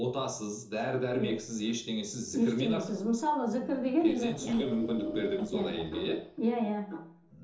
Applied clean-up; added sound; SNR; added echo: neural separator model SepFormer DNS4.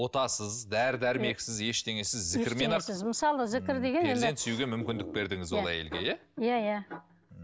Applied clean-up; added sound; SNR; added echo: none; none; none; none.